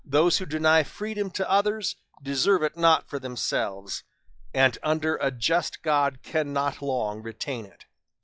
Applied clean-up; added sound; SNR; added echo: classical method log-MMSE.